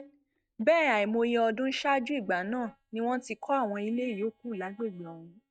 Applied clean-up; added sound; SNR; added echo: neural mask model DeepFilterNet 3.